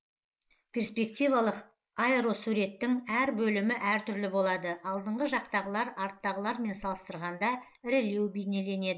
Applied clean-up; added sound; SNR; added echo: neural mask model Resemble Enhance denoiser.